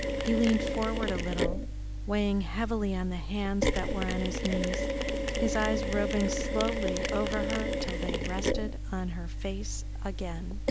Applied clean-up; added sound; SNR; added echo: none; Mechanisms; -1 dB; none.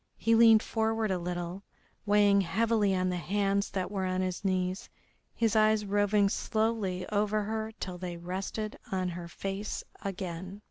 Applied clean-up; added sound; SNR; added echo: none; none; none; none.